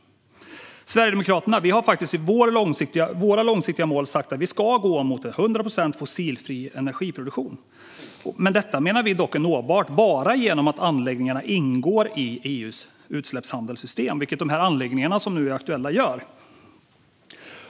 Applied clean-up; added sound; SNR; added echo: none; none; none; none.